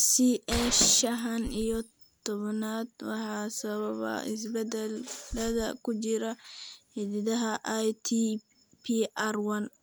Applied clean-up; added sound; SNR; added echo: none; Gunshot, gunfire + Run; 9 dB; none.